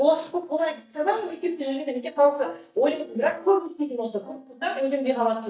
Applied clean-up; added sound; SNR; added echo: neural mask model DeepFilterNet 3.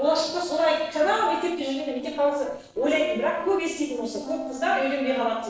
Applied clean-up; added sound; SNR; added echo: neural separator model SepFormer DNS4.